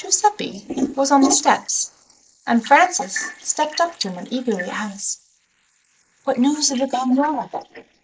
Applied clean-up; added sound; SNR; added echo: neural mask model Resemble Enhance denoiser.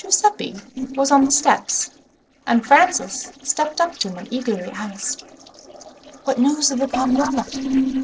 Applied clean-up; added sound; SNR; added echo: neural separator model SepFormer DNS4.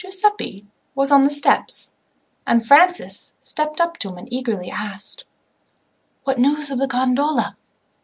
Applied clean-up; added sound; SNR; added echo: none; none; none; none.